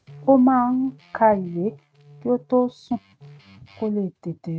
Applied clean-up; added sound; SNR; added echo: neural mask model RNNoise.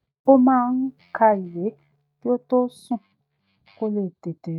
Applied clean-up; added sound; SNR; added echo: neural mask model DeepFilterNet 3.